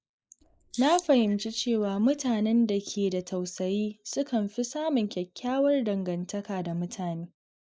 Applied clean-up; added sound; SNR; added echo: neural mask model Resemble Enhance denoiser.